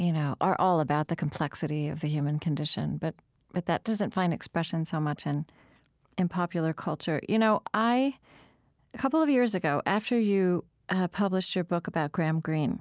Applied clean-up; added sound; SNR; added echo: none; none; none; none.